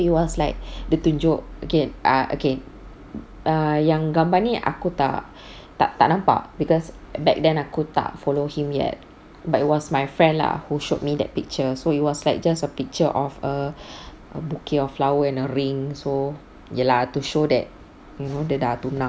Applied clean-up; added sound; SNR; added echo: none; none; none; none.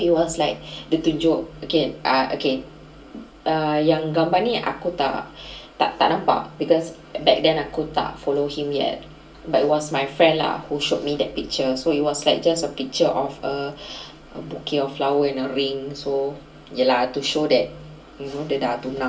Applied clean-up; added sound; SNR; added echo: none; none; none; reverberation time 0.2 s.